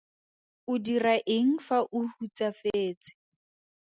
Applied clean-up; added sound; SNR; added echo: none; none; none; none.